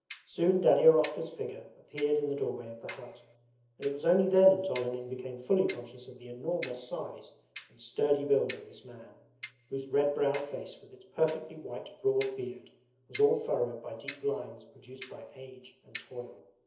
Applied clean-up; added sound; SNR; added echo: none; Clock; 15 dB; reverberation time 0.7 s.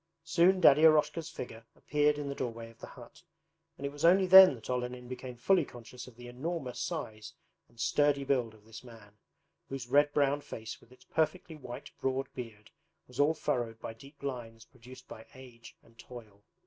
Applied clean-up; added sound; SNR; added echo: none; none; none; none.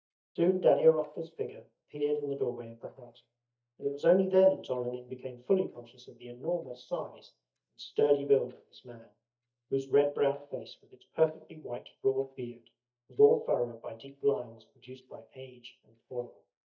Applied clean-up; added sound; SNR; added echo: neural mask model DeepFilterNet 3.